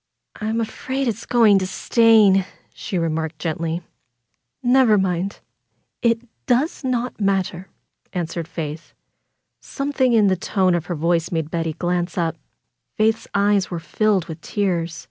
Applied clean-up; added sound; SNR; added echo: none; none; none; none.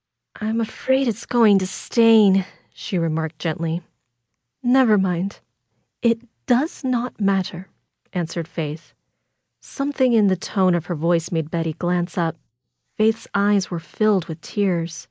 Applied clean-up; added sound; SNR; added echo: neural mask model Resemble Enhance denoiser.